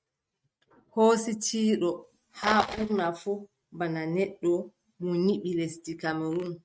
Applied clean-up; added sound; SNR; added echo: neural mask model RNNoise.